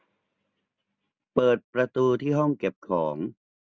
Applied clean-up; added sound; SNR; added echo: none; none; none; none.